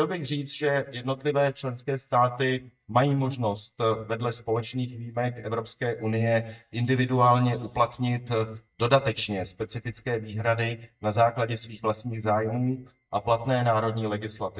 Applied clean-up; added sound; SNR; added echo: neural mask model DeepFilterNet 3.